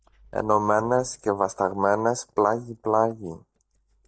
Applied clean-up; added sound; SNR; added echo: neural mask model DeepFilterNet 3.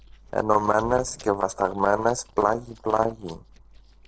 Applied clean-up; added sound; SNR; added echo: neural separator model SepFormer DNS4.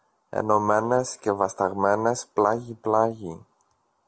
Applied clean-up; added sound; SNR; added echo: none; none; none; none.